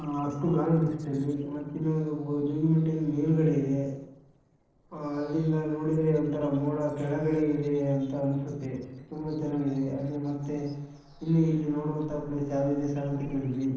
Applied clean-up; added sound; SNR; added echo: neural separator model SepFormer DNS4.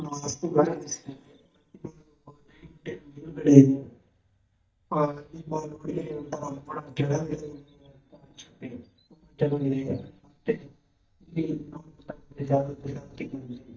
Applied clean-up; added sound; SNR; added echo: neural mask model DeepFilterNet 3.